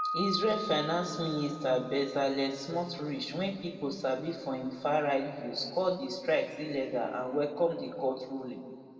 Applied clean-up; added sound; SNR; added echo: none; Piano; 12 dB; reverberation time 1.9 s.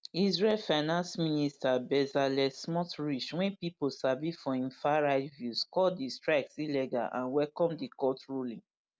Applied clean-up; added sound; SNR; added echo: none; none; none; none.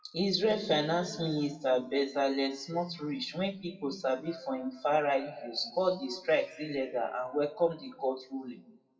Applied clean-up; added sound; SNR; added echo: classical method WPE with log-MMSE.